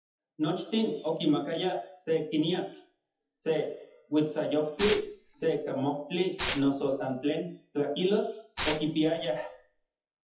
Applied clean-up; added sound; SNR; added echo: classical method WPE with log-MMSE.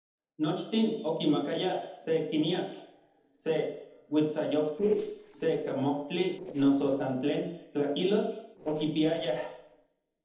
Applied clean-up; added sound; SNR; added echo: neural separator model SepFormer DNS4.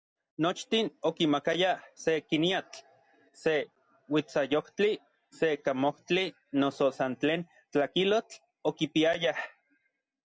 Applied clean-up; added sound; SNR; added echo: none; none; none; none.